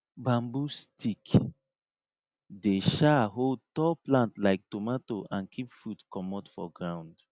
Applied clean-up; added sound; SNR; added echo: none; none; none; none.